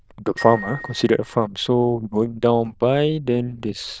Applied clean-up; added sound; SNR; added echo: neural diffusion model UNIVERSE++.